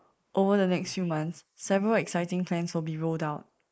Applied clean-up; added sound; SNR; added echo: neural mask model Resemble Enhance denoiser.